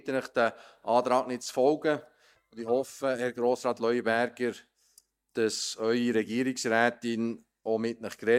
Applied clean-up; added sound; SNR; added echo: neural mask model DeepFilterNet 3.